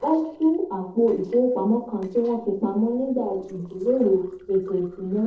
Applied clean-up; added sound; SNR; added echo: neural separator model SepFormer DNS4.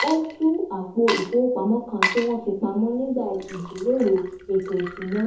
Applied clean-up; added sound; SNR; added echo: none; Water / Liquid; 10 dB; reverberation time 0.5 s.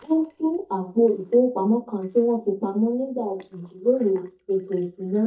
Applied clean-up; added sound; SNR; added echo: neural mask model DeepFilterNet 3.